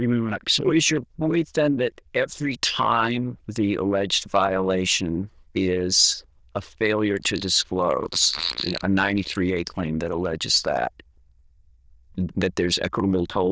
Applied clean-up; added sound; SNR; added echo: neural diffusion model UNIVERSE++.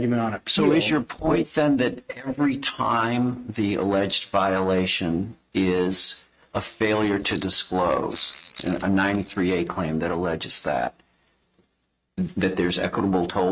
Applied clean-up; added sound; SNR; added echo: neural mask model RNNoise.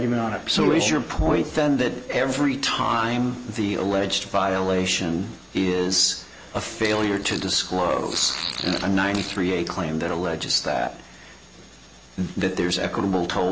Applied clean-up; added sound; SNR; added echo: none; Fart; 11 dB; none.